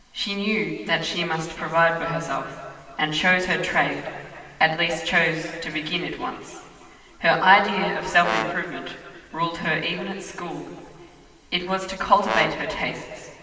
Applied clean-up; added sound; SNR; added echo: none; Brass instrument; 5 dB; reverberation time 2.3 s.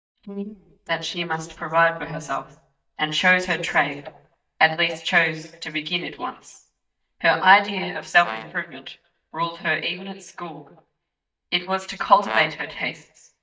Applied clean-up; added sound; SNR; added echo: neural mask model DeepFilterNet 3.